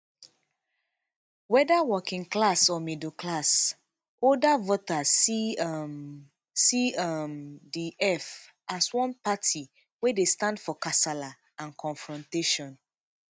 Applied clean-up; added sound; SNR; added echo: none; none; none; none.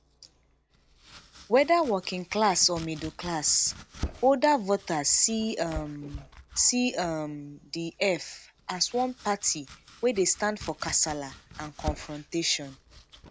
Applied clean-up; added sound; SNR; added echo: none; Domestic sounds, home sounds; 16 dB; none.